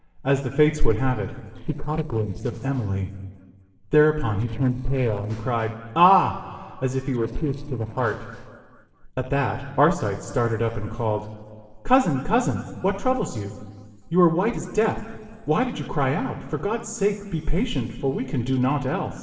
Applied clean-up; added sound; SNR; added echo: neural separator model SepFormer DNS4.